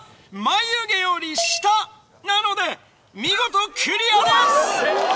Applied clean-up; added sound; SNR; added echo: none; Cough; 11 dB; none.